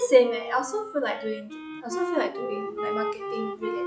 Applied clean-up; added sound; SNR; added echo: classical method log-MMSE.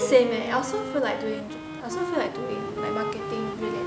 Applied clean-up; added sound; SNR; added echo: none; Wind instrument, woodwind instrument; 6 dB; none.